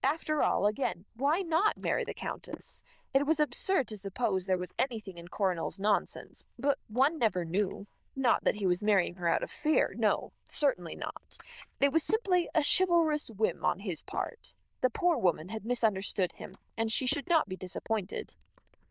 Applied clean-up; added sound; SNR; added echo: neural diffusion model UNIVERSE++.